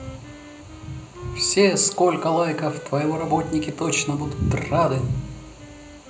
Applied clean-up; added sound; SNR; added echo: none; Wind instrument, woodwind instrument; 16 dB; reverberation time 0.5 s.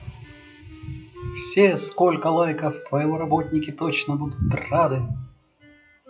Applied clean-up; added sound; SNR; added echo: classical method WPE with log-MMSE.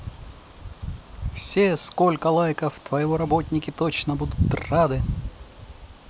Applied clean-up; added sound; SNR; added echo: none; none; none; none.